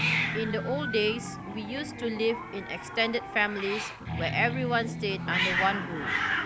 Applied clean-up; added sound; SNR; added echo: none; Guitar + Hiss; 1 dB; none.